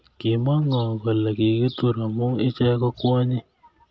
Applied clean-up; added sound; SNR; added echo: none; none; none; none.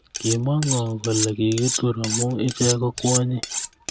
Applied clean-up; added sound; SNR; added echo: none; Cutlery, silverware; 5 dB; none.